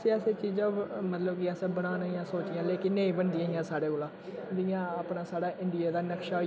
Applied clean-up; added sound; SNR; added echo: none; none; none; none.